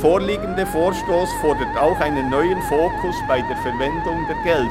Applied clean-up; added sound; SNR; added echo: none; Engine / Boat, Water vehicle + Musical instrument; 5 dB; none.